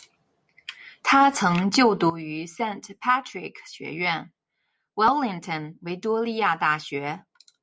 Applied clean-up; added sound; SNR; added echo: none; none; none; none.